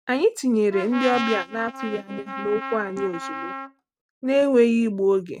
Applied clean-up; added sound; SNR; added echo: neural mask model RNNoise.